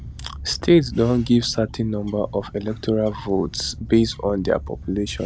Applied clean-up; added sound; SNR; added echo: none; Bird; 15 dB; none.